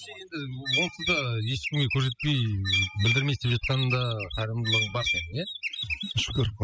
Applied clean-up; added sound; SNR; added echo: classical method spectral subtraction.